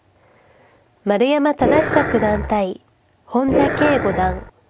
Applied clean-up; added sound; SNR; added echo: none; Growling; 1 dB; none.